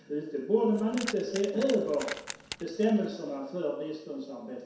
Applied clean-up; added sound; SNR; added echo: none; Keys jangling; 12 dB; reverberation time 0.7 s.